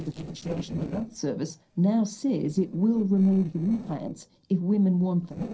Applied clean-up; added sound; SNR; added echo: neural separator model SepFormer DNS4.